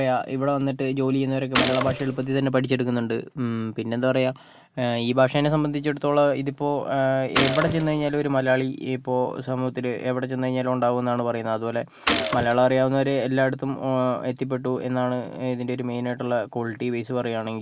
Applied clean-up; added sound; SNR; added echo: none; Gunshot, gunfire; 4 dB; none.